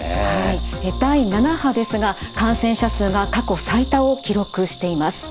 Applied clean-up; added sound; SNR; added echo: none; Insect; 12 dB; none.